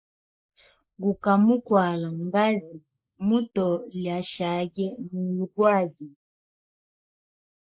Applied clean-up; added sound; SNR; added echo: neural mask model Resemble Enhance denoiser.